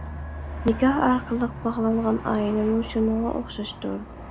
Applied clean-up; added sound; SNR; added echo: none; Aircraft; 11 dB; none.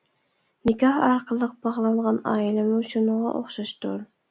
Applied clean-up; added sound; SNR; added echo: none; none; none; none.